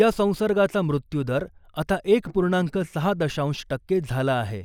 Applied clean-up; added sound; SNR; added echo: neural mask model Resemble Enhance denoiser.